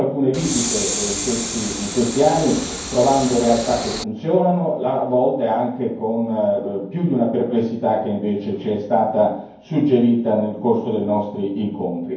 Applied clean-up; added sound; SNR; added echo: none; Train; 6 dB; reverberation time 0.9 s.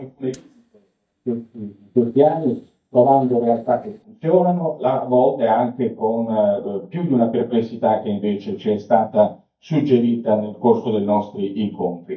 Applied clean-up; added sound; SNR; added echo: neural mask model DeepFilterNet 3.